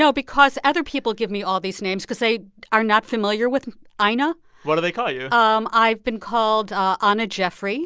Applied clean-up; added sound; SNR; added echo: none; none; none; none.